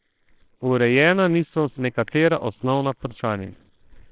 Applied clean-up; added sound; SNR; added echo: neural separator model SepFormer WHAMR!.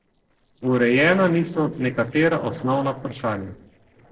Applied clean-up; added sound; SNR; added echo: neural separator model SepFormer DNS4.